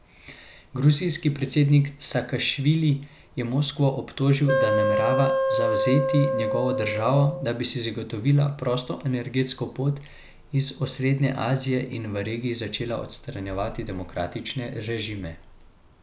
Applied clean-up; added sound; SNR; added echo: none; Wind instrument, woodwind instrument; -1 dB; none.